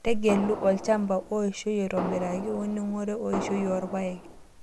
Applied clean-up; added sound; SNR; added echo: none; Fireworks; 9 dB; none.